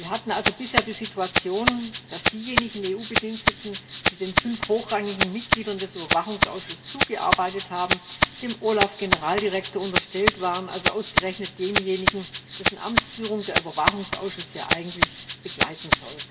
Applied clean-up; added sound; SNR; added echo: none; Rattle (instrument); -2 dB; reverberation time 0.2 s.